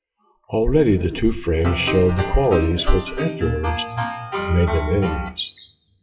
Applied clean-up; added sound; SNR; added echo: classical method WPE with log-MMSE.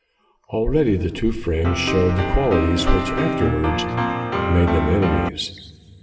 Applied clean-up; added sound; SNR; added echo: none; Piano; 1 dB; reverberation time 1.6 s.